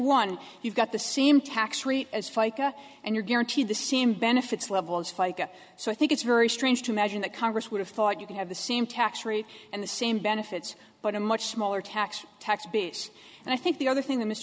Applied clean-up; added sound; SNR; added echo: none; none; none; none.